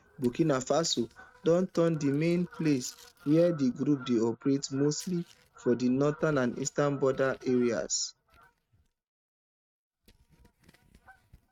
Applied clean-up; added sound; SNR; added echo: neural mask model RNNoise.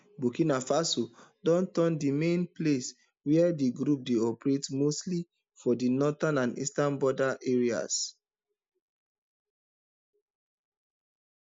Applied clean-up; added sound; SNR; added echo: none; none; none; none.